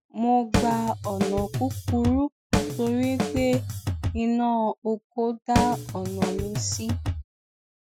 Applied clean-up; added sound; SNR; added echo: classical method Wiener filter.